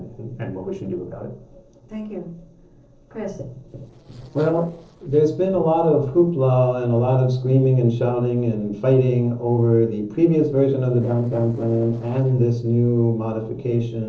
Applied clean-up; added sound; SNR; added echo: neural separator model SepFormer DNS4.